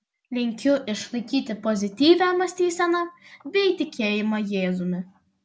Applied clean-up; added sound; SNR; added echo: none; none; none; none.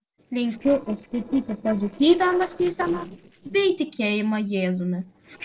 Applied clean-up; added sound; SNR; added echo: neural separator model SepFormer DNS4.